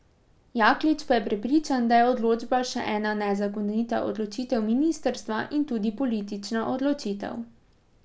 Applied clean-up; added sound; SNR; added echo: none; none; none; none.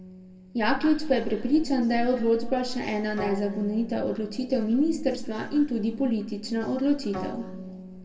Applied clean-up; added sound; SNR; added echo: none; Bowed string instrument; 18 dB; reverberation time 1.4 s.